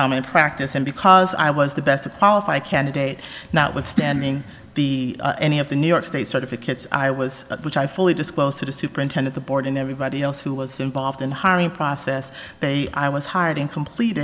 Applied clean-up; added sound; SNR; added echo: none; none; none; none.